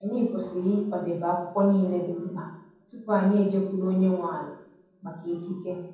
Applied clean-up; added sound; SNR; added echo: none; none; none; reverberation time 1.2 s.